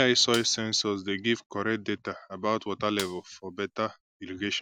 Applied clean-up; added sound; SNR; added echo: none; Gunshot, gunfire; 15 dB; none.